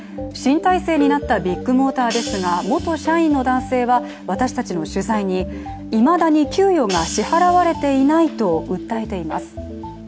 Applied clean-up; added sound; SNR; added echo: none; Hi-hat; 19 dB; none.